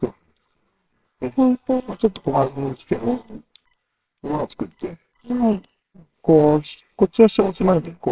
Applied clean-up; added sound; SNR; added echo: neural separator model SepFormer WHAMR!.